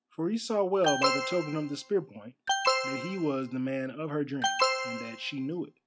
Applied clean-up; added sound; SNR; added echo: none; Alarm; 0 dB; none.